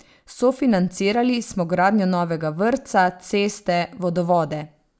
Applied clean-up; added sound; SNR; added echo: none; none; none; none.